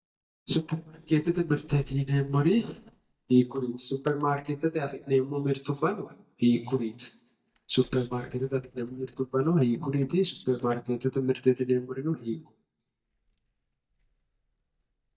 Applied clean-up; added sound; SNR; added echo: neural mask model DeepFilterNet 3.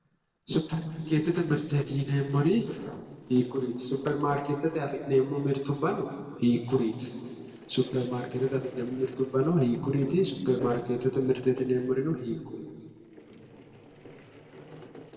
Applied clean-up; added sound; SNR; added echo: neural separator model SepFormer DNS4.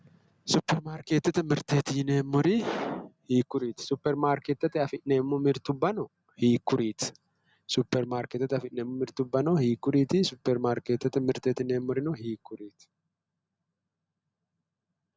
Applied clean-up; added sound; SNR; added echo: none; none; none; none.